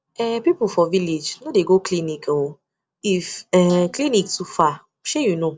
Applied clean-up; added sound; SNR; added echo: neural separator model SepFormer DNS4.